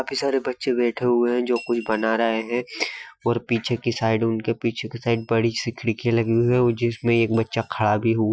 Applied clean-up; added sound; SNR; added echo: classical method Wiener filter.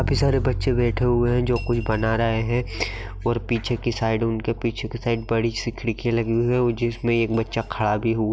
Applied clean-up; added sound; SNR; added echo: none; Bass guitar; 8 dB; none.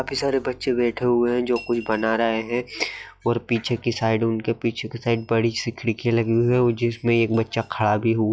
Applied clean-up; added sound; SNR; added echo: classical method log-MMSE.